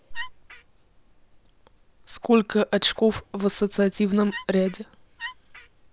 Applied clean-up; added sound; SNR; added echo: none; Wood; 15 dB; none.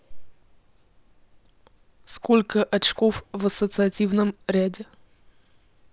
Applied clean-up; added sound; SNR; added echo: none; none; none; none.